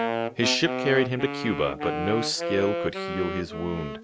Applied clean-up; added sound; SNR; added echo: none; Wind instrument, woodwind instrument; 3 dB; none.